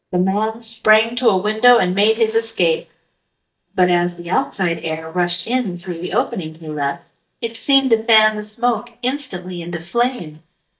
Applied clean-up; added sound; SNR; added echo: neural mask model DeepFilterNet 3.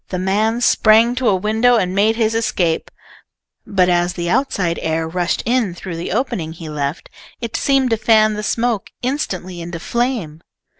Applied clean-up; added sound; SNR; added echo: none; none; none; none.